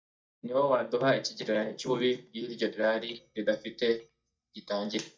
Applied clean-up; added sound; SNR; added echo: neural mask model DeepFilterNet 3.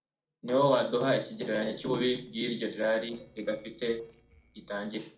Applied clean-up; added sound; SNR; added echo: neural separator model SepFormer DNS4.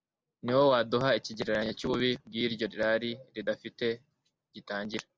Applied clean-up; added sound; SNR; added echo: none; none; none; none.